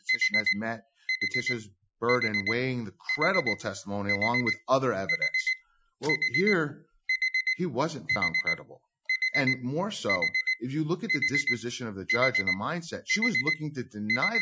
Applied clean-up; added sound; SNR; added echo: classical method Wiener filter.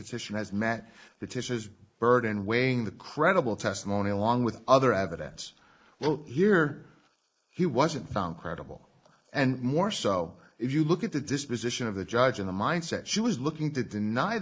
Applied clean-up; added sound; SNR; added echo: neural mask model Resemble Enhance denoiser.